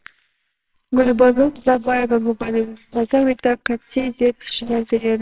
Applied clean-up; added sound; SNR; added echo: neural separator model SepFormer WHAMR!.